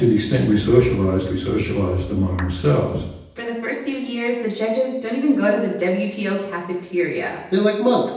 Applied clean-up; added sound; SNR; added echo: none; Clapping; 19 dB; reverberation time 0.9 s.